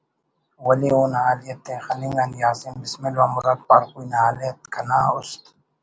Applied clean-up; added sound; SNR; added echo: none; none; none; none.